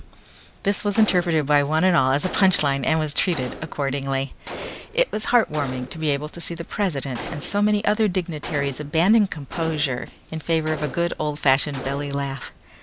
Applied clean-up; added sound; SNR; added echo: none; Gunshot, gunfire; 15 dB; none.